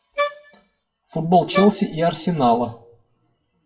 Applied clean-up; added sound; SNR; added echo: classical method WPE with log-MMSE.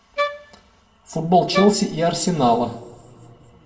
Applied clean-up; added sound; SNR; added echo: none; Wind instrument, woodwind instrument; 5 dB; reverberation time 1.4 s.